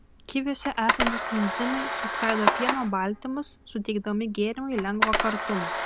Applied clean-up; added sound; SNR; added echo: none; Camera; 0 dB; none.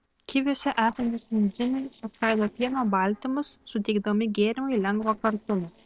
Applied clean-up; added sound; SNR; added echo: neural separator model SepFormer DNS4.